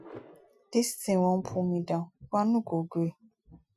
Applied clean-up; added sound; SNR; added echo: classical method Wiener filter.